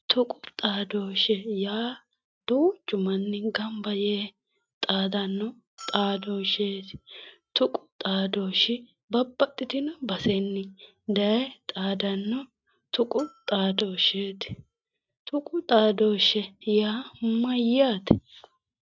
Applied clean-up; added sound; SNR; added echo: neural mask model RNNoise.